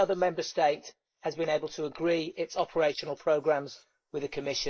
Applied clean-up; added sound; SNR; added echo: neural mask model Resemble Enhance denoiser.